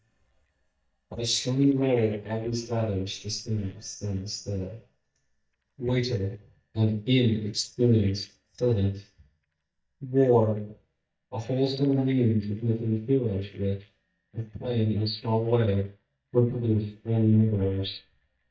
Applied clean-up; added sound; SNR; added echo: neural mask model DeepFilterNet 3.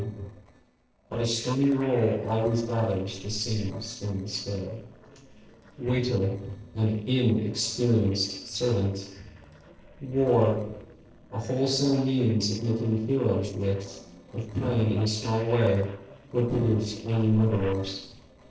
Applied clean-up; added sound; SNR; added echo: neural separator model SepFormer DNS4.